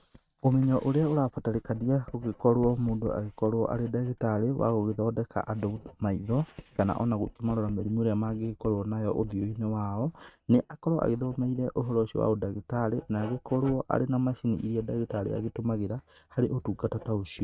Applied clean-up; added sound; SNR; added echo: neural mask model RNNoise.